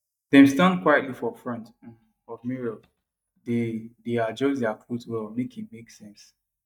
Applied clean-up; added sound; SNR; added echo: neural mask model DeepFilterNet 3.